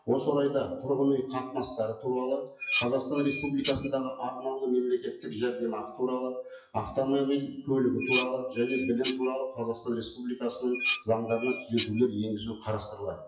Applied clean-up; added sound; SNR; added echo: classical method WPE with log-MMSE.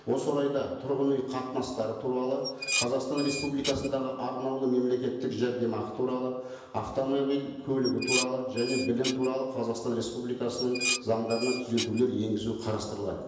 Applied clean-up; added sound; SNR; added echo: none; Dishes, pots, and pans; 6 dB; reverberation time 1.0 s.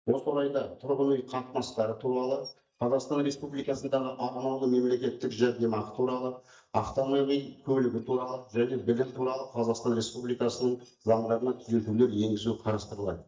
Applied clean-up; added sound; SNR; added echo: neural mask model DeepFilterNet 3.